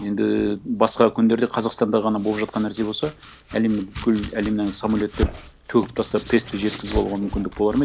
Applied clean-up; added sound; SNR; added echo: none; Domestic sounds, home sounds + Writing; 12 dB; none.